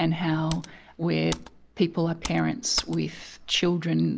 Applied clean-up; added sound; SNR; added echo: none; Computer keyboard; 15 dB; none.